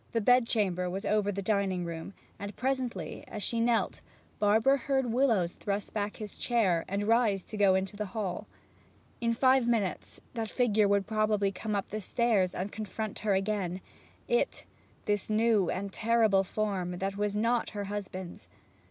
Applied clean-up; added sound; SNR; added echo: none; none; none; none.